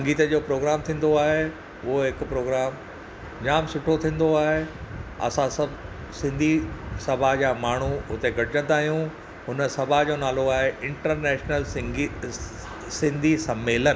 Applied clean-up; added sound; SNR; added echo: none; none; none; none.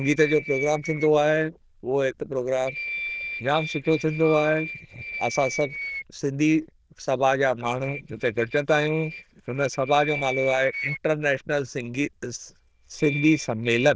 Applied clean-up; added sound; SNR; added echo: neural diffusion model UNIVERSE++.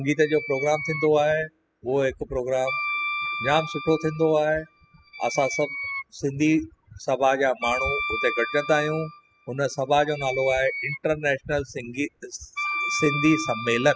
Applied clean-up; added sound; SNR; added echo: classical method spectral subtraction.